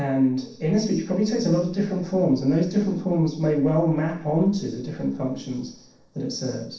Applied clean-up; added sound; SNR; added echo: neural separator model SepFormer DNS4.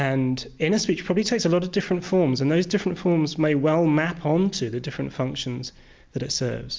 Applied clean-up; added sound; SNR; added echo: none; none; none; none.